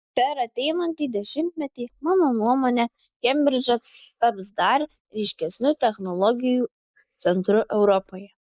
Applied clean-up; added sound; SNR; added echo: neural mask model Resemble Enhance denoiser.